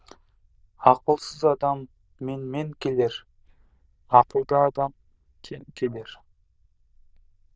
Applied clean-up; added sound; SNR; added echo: neural diffusion model UNIVERSE++.